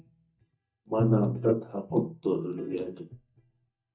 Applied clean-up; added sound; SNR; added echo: neural mask model DeepFilterNet 3.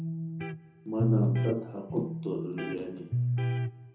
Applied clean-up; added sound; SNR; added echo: none; Electric guitar; -4 dB; reverberation time 0.6 s.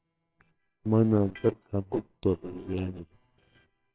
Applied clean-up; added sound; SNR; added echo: neural separator model SepFormer WHAMR!.